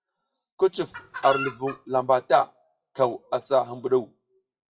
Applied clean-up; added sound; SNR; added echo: classical method WPE with log-MMSE.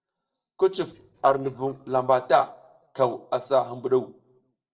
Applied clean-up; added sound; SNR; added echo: neural separator model SepFormer DNS4.